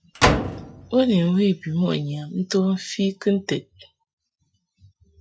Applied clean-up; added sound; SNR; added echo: classical method log-MMSE.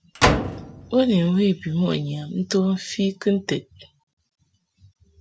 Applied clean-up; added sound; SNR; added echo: none; Slam; 2 dB; none.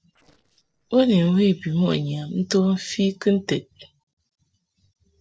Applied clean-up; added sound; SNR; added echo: neural separator model SepFormer DNS4.